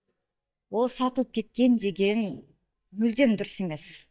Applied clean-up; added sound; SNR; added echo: neural mask model DeepFilterNet 3.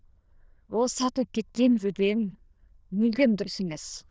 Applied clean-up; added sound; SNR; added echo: neural diffusion model UNIVERSE++.